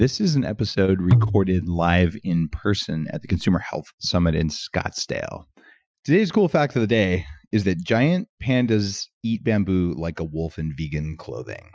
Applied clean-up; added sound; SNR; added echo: classical method Wiener filter.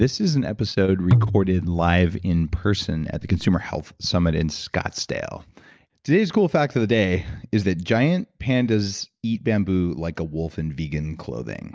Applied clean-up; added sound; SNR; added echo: none; Tabla; 3 dB; none.